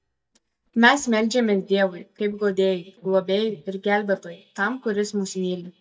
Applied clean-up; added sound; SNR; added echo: neural mask model DeepFilterNet 3.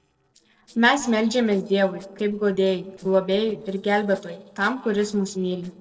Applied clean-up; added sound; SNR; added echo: neural separator model SepFormer DNS4.